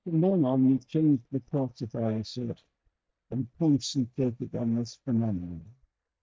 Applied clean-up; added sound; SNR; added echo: neural mask model DeepFilterNet 3.